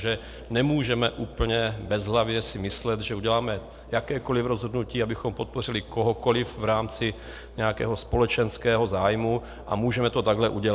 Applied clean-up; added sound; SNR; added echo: none; Musical instrument; 19 dB; none.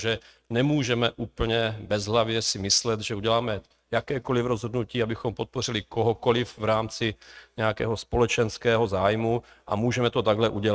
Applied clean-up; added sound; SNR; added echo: neural mask model RNNoise.